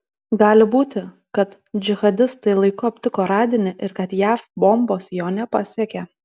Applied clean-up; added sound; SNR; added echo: none; none; none; none.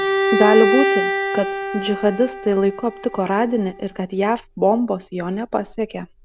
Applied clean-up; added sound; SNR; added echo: none; Bowed string instrument; 3 dB; none.